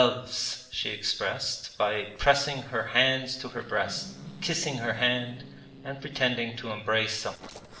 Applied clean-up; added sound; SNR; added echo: neural separator model SepFormer DNS4.